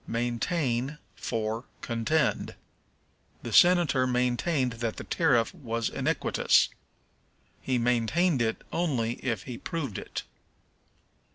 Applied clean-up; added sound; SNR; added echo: none; none; none; none.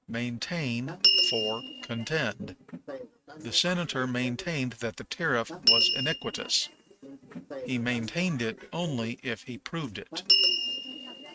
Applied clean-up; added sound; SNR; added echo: neural mask model RNNoise.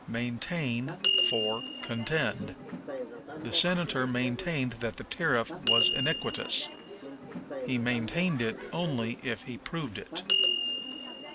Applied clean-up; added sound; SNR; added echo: none; Door / Bell; -1 dB; none.